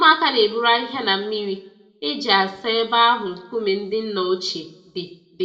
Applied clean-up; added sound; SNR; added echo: none; none; none; reverberation time 0.5 s.